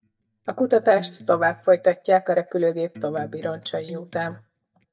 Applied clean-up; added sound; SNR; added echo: neural mask model DeepFilterNet 3.